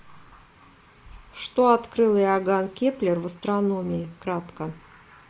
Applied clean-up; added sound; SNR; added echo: none; none; none; none.